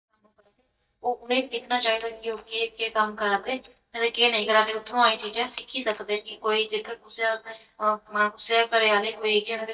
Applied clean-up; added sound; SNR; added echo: neural mask model DeepFilterNet 3.